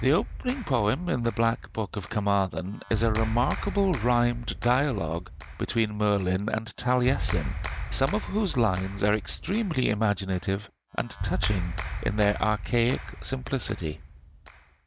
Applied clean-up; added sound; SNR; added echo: none; Clapping; 7 dB; none.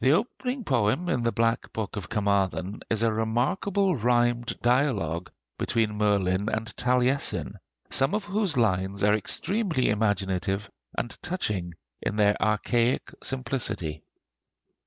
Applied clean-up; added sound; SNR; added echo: none; none; none; none.